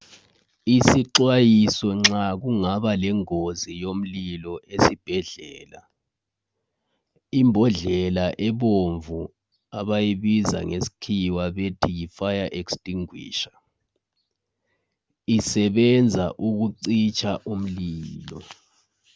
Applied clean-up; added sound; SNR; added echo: none; none; none; none.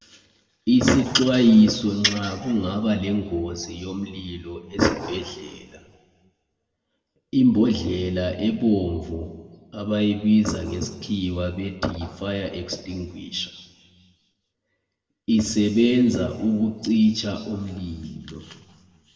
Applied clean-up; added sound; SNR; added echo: none; none; none; reverberation time 1.5 s.